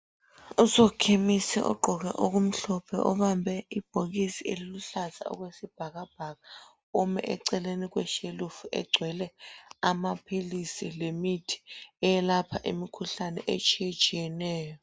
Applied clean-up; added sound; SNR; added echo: none; none; none; none.